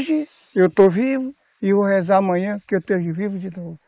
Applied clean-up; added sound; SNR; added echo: neural mask model Resemble Enhance denoiser.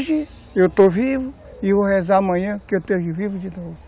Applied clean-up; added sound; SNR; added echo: none; none; none; none.